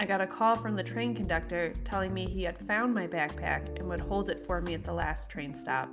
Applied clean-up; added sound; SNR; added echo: none; none; none; none.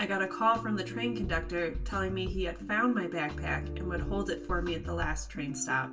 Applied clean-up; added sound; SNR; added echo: none; none; none; reverberation time 0.1 s.